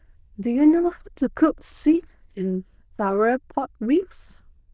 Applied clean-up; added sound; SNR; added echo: neural diffusion model UNIVERSE++.